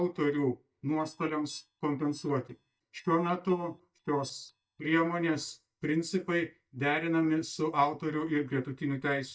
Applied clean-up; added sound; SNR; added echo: neural mask model DeepFilterNet 3.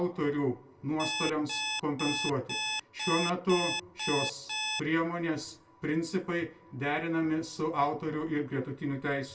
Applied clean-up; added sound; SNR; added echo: none; Alarm; 3 dB; reverberation time 0.2 s.